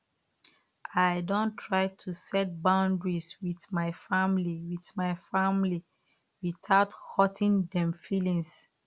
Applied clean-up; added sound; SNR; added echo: none; none; none; none.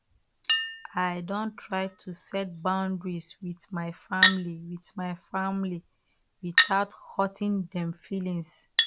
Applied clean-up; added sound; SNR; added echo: none; Chink, clink; 1 dB; none.